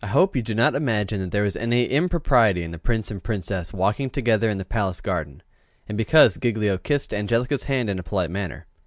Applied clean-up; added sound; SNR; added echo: none; none; none; none.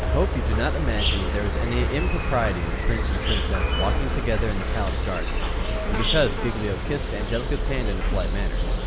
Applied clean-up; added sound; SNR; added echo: none; Insect; -4 dB; none.